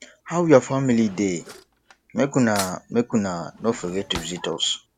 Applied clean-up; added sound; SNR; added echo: none; Cutlery, silverware / Drawer open or close; 18 dB; none.